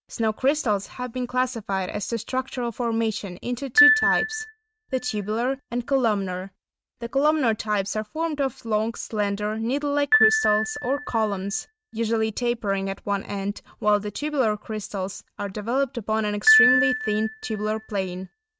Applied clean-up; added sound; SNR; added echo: neural mask model RNNoise.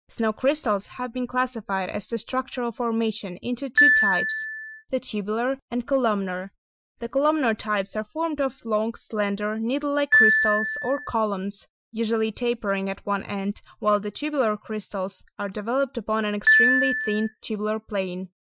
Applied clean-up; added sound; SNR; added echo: classical method Wiener filter.